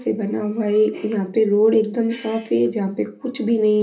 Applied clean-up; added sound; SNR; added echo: none; none; none; reverberation time 0.3 s.